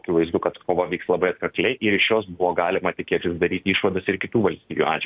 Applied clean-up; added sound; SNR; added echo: none; none; none; none.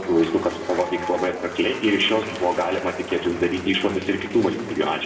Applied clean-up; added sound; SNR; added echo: none; Applause / Crowd / Cheering; 13 dB; reverberation time 1.6 s.